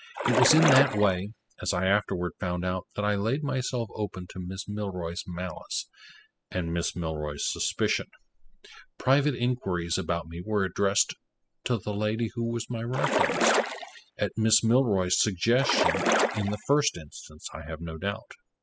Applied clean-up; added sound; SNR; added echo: classical method spectral subtraction.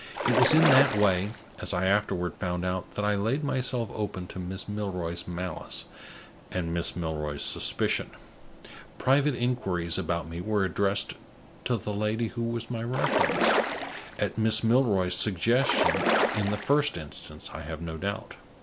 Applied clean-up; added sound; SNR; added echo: none; Splash, splatter; 0 dB; none.